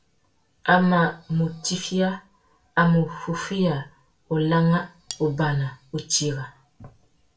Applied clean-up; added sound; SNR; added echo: none; Cutlery, silverware; 16 dB; reverberation time 0.3 s.